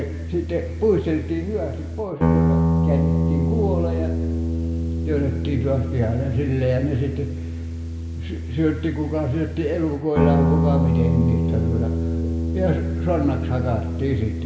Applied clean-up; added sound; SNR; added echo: none; Guitar; -2 dB; reverberation time 1.6 s.